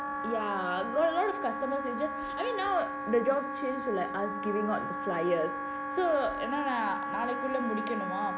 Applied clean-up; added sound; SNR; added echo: none; Wind instrument, woodwind instrument; 4 dB; none.